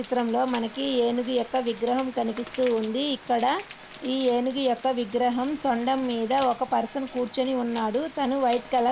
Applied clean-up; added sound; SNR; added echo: none; Rain; 16 dB; none.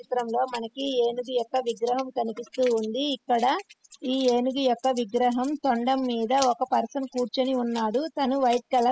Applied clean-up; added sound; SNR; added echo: classical method spectral subtraction.